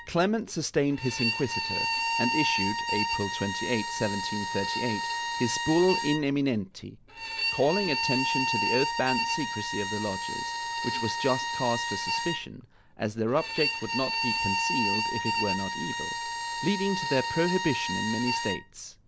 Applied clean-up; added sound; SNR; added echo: none; Bowed string instrument; 1 dB; none.